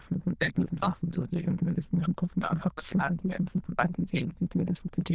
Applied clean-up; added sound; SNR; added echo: neural diffusion model UNIVERSE++.